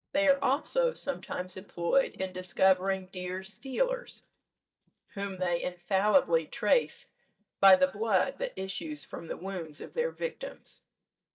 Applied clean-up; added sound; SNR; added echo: neural mask model DeepFilterNet 3.